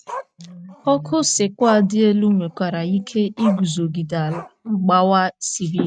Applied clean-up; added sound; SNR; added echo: neural mask model RNNoise.